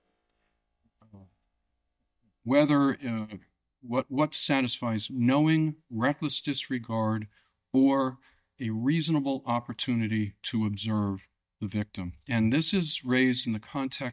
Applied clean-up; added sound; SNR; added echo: neural mask model DeepFilterNet 3.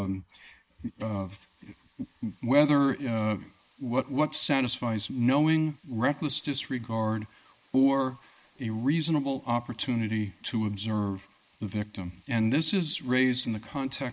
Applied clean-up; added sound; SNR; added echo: neural mask model Resemble Enhance denoiser.